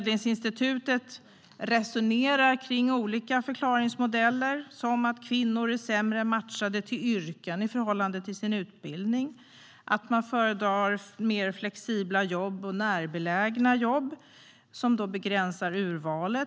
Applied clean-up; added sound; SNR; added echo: none; none; none; none.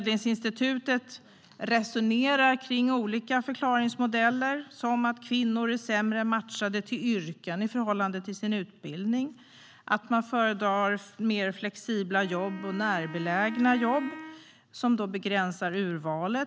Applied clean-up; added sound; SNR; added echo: none; Wind instrument, woodwind instrument; 15 dB; none.